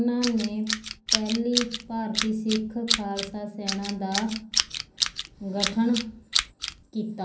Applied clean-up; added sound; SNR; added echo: none; Tools; 1 dB; reverberation time 0.6 s.